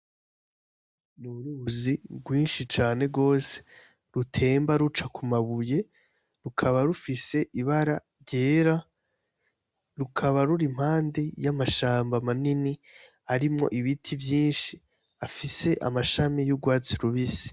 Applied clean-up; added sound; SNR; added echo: none; none; none; none.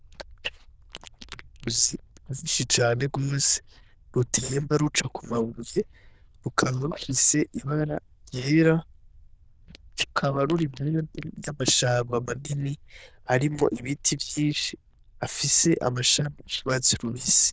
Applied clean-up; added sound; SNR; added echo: neural diffusion model UNIVERSE++.